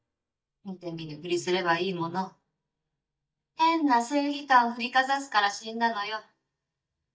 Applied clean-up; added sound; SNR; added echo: neural mask model DeepFilterNet 3.